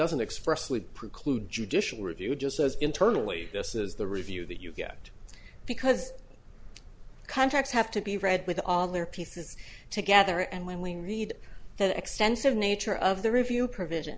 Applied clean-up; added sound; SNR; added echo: none; none; none; none.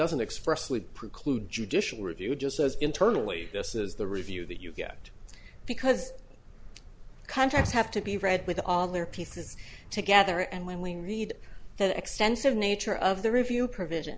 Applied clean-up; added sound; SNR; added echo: none; Car; 17 dB; none.